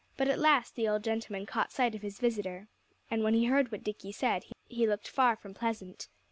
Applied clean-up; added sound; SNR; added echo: none; none; none; none.